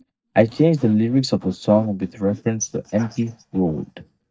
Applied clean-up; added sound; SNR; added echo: neural mask model DeepFilterNet 3.